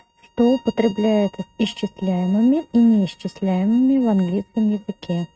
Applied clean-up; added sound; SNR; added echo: neural mask model RNNoise.